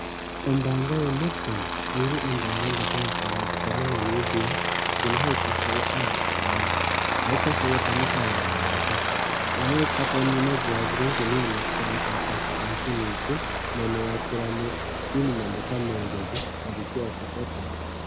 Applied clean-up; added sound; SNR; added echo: none; Aircraft; -2 dB; none.